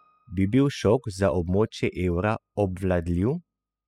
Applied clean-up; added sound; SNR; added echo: classical method spectral subtraction.